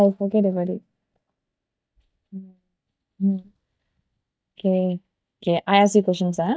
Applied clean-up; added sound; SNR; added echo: neural mask model DeepFilterNet 3.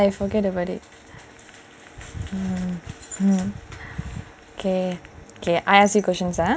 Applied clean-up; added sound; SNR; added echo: none; none; none; none.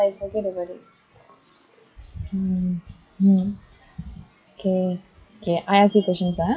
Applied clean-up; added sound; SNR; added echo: classical method WPE with log-MMSE.